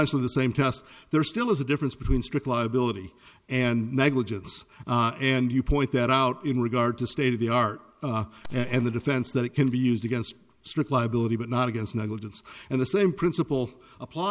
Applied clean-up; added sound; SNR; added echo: none; Gunshot, gunfire; 18 dB; none.